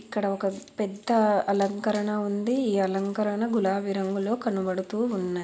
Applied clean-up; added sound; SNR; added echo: none; none; none; none.